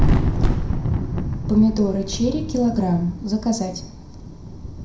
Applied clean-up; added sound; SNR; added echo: none; Thunder; 0 dB; reverberation time 0.5 s.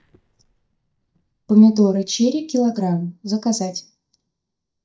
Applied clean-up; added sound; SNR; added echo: neural mask model DeepFilterNet 3.